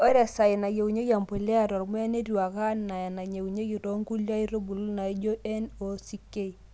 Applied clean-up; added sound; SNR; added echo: none; none; none; none.